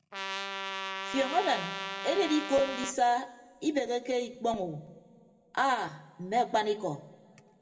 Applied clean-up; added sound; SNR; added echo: none; Trumpet; 6 dB; reverberation time 0.9 s.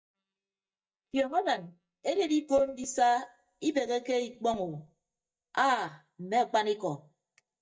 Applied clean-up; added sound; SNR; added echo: neural mask model DeepFilterNet 3.